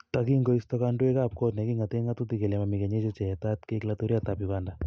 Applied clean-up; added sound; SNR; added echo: none; none; none; none.